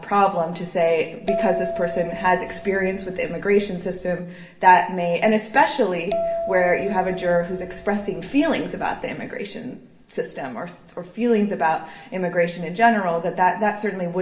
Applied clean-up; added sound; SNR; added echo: none; Bell; 8 dB; reverberation time 0.6 s.